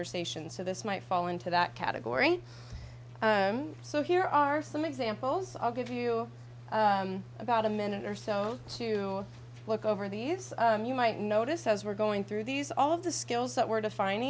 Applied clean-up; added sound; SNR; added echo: none; none; none; none.